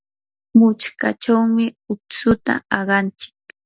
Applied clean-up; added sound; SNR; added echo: none; none; none; none.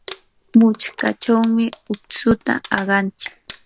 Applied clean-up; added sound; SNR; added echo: none; Crumpling, crinkling; 20 dB; none.